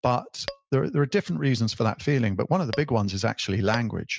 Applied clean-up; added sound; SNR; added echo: neural mask model RNNoise.